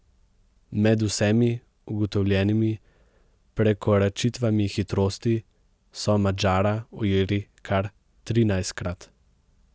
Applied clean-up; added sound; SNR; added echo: none; none; none; none.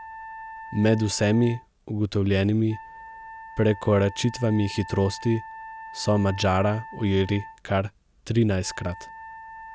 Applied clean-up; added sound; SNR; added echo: none; Wind instrument, woodwind instrument; 16 dB; none.